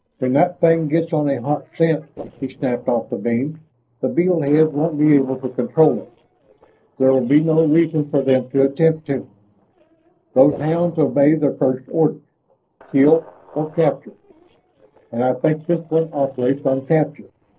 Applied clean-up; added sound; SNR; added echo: neural separator model SepFormer DNS4.